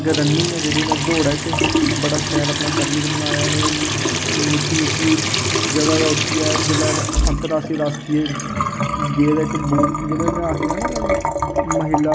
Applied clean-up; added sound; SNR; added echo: none; Trickle, dribble / Sink (filling or washing) / Water tap, faucet; -1 dB; none.